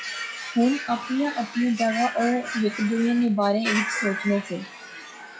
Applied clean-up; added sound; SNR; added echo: classical method log-MMSE.